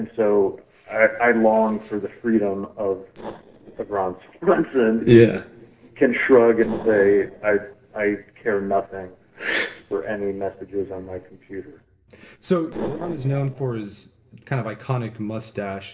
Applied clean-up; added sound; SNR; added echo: neural separator model SepFormer DNS4.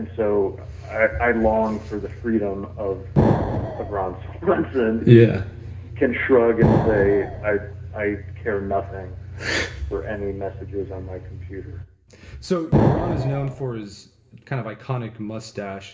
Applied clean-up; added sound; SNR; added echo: none; Explosion; 0 dB; reverberation time 1.1 s.